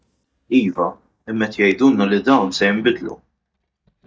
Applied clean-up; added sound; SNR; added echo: neural mask model DeepFilterNet 3.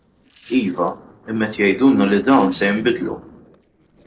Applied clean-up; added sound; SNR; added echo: neural separator model SepFormer DNS4.